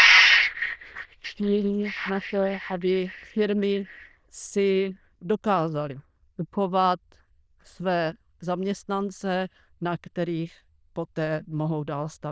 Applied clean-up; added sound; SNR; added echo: neural diffusion model UNIVERSE++.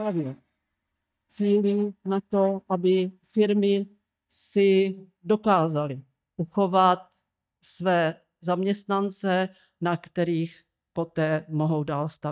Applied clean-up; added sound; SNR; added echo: neural mask model DeepFilterNet 3.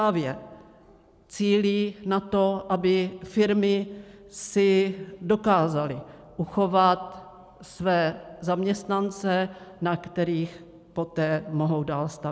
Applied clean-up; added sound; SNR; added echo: none; none; none; none.